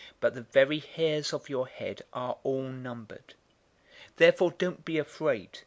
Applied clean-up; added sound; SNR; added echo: none; none; none; none.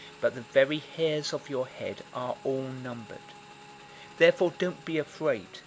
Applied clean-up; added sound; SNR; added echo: none; Motorcycle / Engine; 20 dB; none.